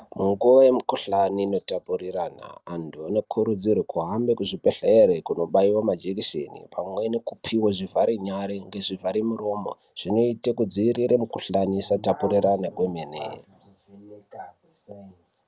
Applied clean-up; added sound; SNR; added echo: none; none; none; none.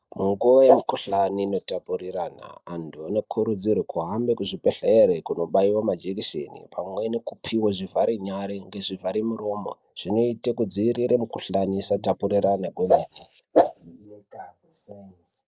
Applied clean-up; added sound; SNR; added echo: neural mask model Resemble Enhance denoiser.